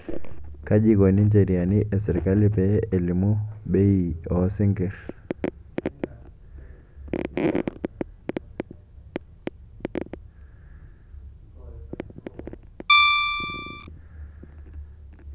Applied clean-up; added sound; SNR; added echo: none; Guitar; -4 dB; none.